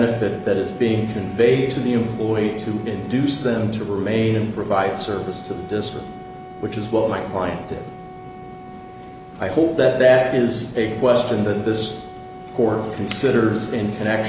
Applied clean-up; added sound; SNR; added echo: none; Wind instrument, woodwind instrument; 18 dB; none.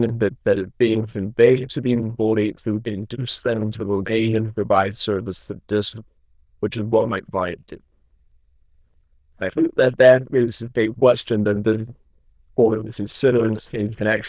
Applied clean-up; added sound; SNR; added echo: neural diffusion model UNIVERSE++.